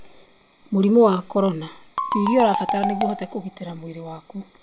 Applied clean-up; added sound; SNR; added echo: none; Marimba, xylophone; 4 dB; none.